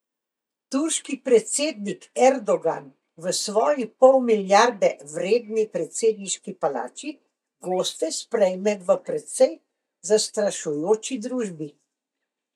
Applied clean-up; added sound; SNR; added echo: neural mask model DeepFilterNet 3.